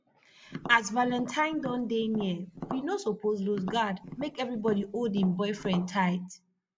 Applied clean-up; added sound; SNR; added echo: none; Tap; 13 dB; none.